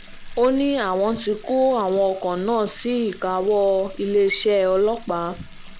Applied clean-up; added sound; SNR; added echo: none; Livestock, farm animals, working animals + Bathtub (filling or washing) / Sink (filling or washing) / Water tap, faucet; 18 dB; none.